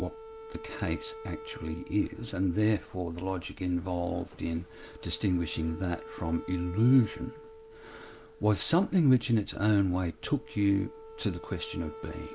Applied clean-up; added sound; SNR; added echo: none; Wind instrument, woodwind instrument; 17 dB; none.